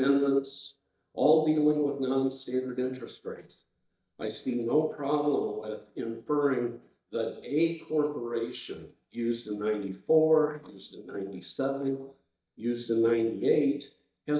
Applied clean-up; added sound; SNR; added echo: neural mask model DeepFilterNet 3.